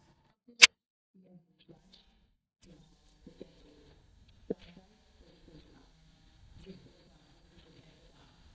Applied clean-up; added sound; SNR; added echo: neural mask model DeepFilterNet 3.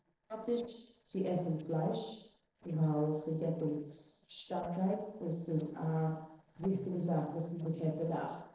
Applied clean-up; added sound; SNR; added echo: neural separator model SepFormer DNS4.